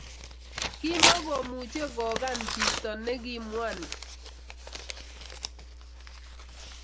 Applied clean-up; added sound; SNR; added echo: none; Tearing; -3 dB; none.